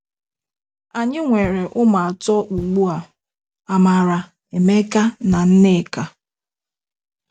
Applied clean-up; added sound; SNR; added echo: none; Knock; 19 dB; none.